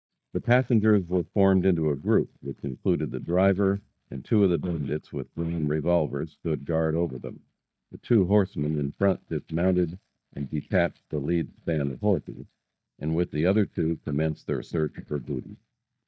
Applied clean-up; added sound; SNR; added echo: neural mask model DeepFilterNet 3.